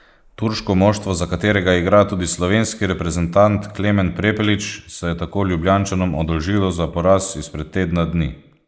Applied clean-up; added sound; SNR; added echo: neural mask model Resemble Enhance denoiser.